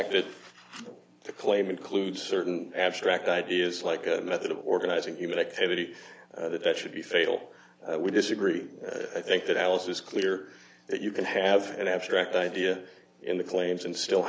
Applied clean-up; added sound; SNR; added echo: none; none; none; none.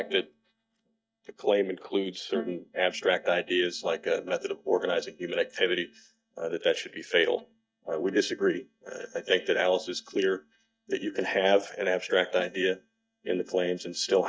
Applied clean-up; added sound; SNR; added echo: neural mask model DeepFilterNet 3.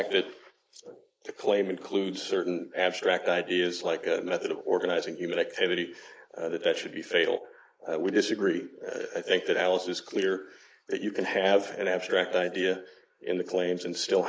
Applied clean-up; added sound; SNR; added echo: neural mask model Resemble Enhance denoiser.